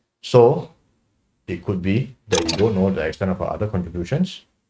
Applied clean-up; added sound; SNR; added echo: neural mask model RNNoise.